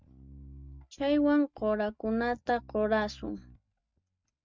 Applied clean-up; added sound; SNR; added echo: neural mask model RNNoise.